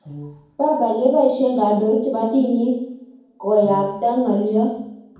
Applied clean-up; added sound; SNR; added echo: none; Brass instrument; 20 dB; reverberation time 1.2 s.